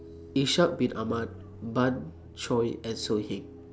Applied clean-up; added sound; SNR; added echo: none; Piano + Car passing by; 16 dB; none.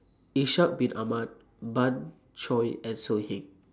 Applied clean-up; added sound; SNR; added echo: none; none; none; none.